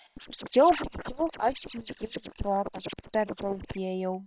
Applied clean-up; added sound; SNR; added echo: neural separator model SepFormer WHAM!.